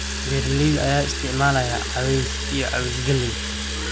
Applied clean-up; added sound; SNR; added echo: none; Fill (with liquid) / Water tap, faucet + Musical instrument; 3 dB; none.